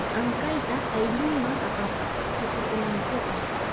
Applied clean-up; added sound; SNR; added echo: none; Water; -2 dB; none.